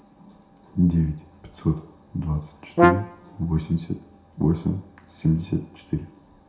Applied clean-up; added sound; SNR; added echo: none; Brass instrument; -3 dB; reverberation time 0.5 s.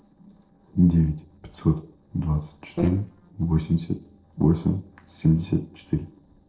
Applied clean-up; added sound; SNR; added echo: neural separator model SepFormer DNS4.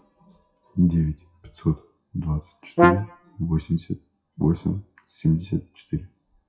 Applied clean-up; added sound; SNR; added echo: classical method WPE with log-MMSE.